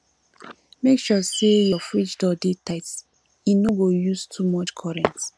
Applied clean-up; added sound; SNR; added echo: none; Bird; 12 dB; none.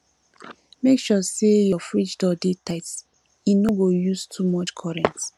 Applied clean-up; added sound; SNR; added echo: none; none; none; none.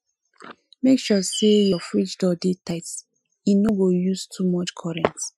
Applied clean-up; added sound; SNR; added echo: classical method Wiener filter.